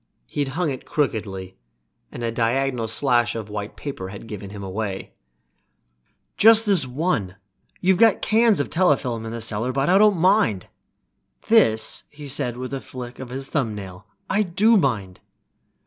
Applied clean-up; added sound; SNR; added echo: none; none; none; none.